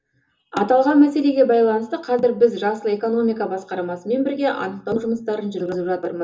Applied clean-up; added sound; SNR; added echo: none; none; none; reverberation time 0.2 s.